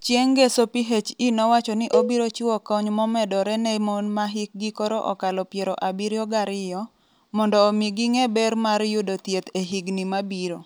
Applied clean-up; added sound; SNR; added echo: none; Cowbell; 6 dB; none.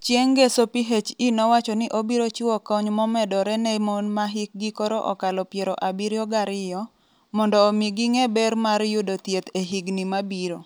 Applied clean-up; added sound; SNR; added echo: none; none; none; none.